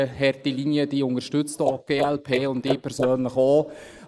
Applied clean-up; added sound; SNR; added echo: neural mask model Resemble Enhance denoiser.